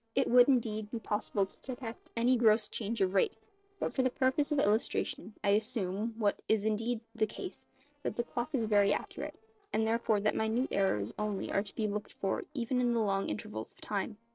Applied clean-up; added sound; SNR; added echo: neural separator model SepFormer DNS4.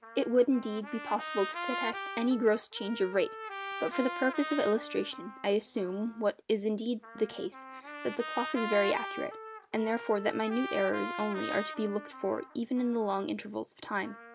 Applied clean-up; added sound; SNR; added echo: none; Trumpet; 9 dB; none.